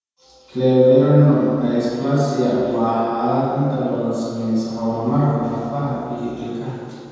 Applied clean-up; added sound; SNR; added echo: none; none; none; reverberation time 2.0 s.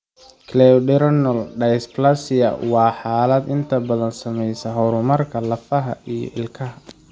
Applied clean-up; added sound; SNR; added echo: none; none; none; none.